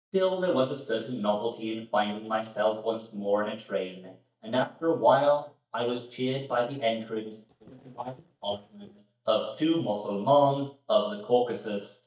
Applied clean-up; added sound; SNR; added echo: neural mask model DeepFilterNet 3.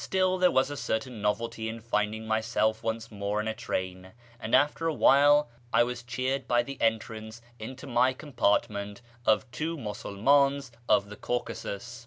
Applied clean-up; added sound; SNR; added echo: none; none; none; none.